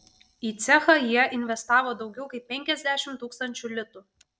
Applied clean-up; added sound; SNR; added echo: none; none; none; none.